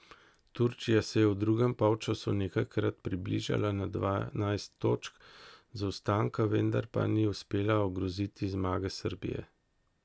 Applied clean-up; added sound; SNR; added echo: none; none; none; none.